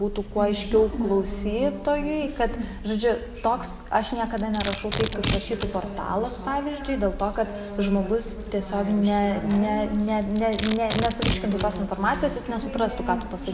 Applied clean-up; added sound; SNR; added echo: none; Domestic sounds, home sounds; 9 dB; none.